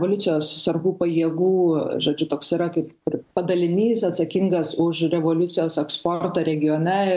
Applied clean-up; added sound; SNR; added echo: none; none; none; none.